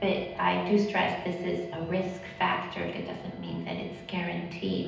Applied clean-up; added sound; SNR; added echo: none; Wind instrument, woodwind instrument; 19 dB; reverberation time 0.9 s.